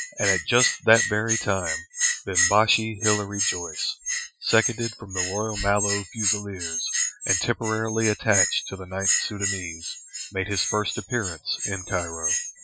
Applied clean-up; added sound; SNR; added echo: classical method Wiener filter.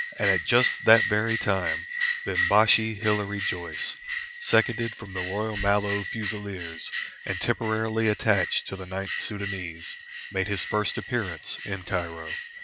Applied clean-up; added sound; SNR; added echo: none; Bell; 0 dB; none.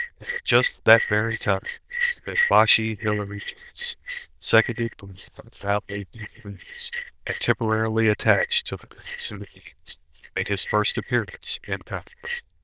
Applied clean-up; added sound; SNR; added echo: neural diffusion model UNIVERSE++.